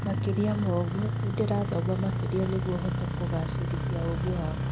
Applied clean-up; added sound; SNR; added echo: none; Engine starting; -2 dB; none.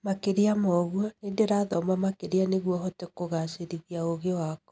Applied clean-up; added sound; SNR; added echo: none; none; none; none.